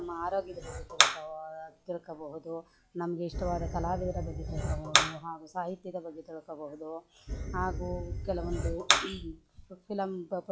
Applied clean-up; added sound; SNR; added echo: classical method log-MMSE.